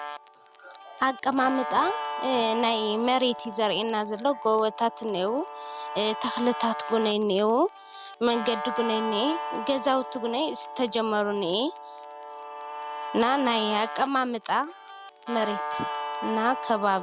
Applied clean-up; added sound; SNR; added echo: none; Guitar; 8 dB; none.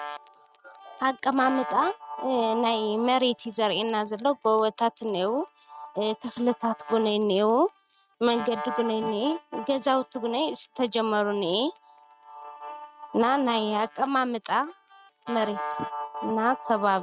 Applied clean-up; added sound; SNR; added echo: neural mask model RNNoise.